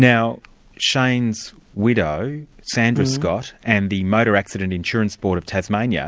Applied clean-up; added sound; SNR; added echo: none; none; none; none.